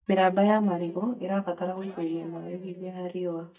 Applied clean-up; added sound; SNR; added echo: neural mask model DeepFilterNet 3.